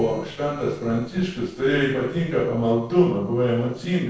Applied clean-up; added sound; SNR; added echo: neural separator model SepFormer DNS4.